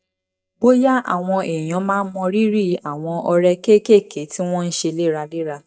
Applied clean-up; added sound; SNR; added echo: neural mask model DeepFilterNet 3.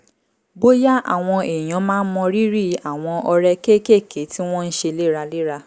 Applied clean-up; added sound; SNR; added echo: none; none; none; none.